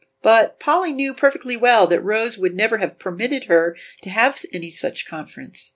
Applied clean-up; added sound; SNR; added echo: none; none; none; none.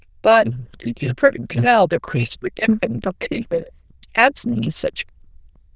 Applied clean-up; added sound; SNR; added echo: neural diffusion model UNIVERSE++.